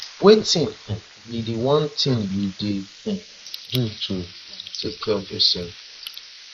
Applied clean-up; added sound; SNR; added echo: neural mask model Resemble Enhance denoiser.